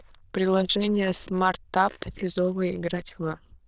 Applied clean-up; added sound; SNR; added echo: neural diffusion model UNIVERSE++.